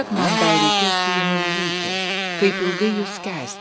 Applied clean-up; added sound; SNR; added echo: none; Motorcycle; -2 dB; none.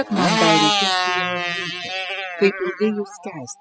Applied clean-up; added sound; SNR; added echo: classical method spectral subtraction.